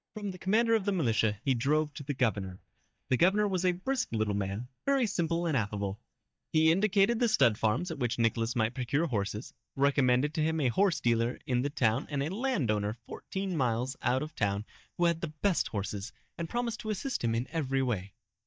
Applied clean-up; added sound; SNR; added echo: neural mask model DeepFilterNet 3.